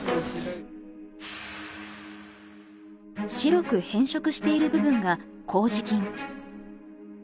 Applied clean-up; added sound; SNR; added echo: none; none; none; none.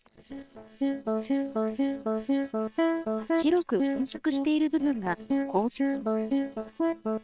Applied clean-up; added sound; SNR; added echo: neural separator model SepFormer WHAM!.